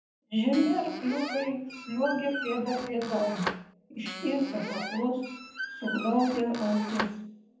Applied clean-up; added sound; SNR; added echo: none; Squeak; 9 dB; reverberation time 0.8 s.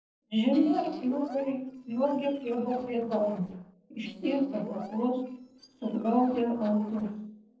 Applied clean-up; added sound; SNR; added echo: neural separator model SepFormer DNS4.